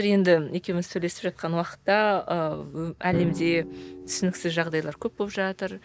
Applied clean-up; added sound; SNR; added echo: none; Drum; 13 dB; none.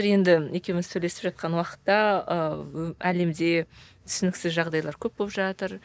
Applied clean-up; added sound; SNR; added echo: none; none; none; none.